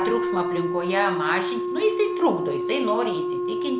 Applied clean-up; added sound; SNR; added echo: none; Wind instrument, woodwind instrument; 0 dB; none.